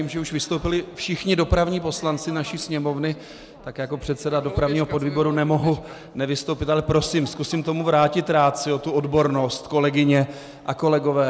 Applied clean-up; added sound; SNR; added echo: none; none; none; none.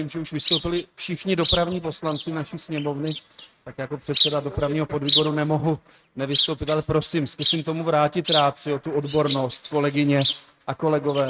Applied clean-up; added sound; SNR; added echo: neural mask model RNNoise.